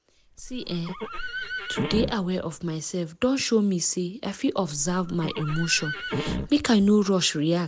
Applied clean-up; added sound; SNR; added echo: none; Livestock, farm animals, working animals; 10 dB; none.